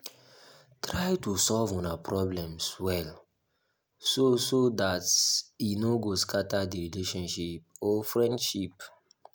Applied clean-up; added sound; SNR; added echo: none; none; none; none.